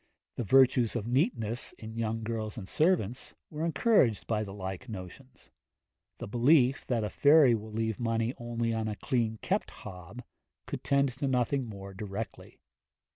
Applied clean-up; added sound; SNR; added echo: none; none; none; none.